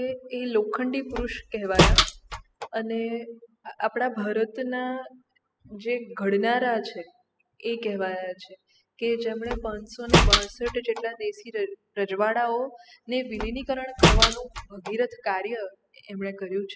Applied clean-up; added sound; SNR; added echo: classical method spectral subtraction.